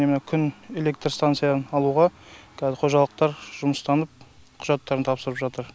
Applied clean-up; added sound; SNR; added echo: none; none; none; none.